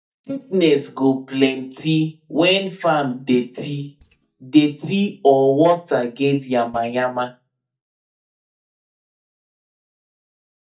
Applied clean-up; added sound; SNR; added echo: neural mask model DeepFilterNet 3.